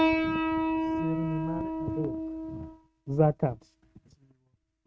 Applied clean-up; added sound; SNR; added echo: neural mask model RNNoise.